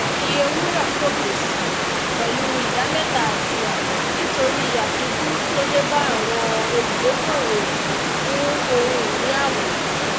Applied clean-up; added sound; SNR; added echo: none; Stream / Liquid; -4 dB; none.